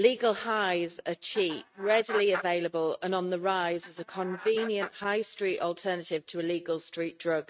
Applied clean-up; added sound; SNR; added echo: neural mask model RNNoise.